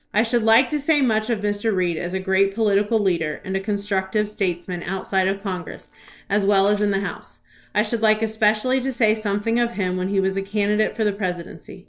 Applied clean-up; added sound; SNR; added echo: neural separator model SepFormer DNS4.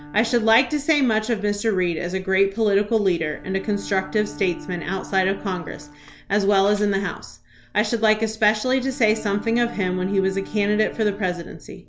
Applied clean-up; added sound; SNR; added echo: none; Bowed string instrument; 19 dB; none.